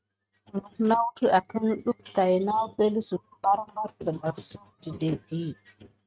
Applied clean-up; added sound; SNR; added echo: neural mask model RNNoise.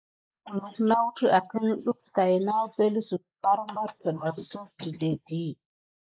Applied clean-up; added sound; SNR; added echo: neural mask model Resemble Enhance denoiser.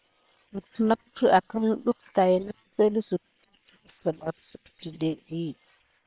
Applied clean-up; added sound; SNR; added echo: neural separator model SepFormer WHAM!.